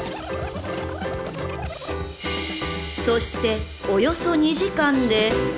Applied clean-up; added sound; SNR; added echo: none; none; none; none.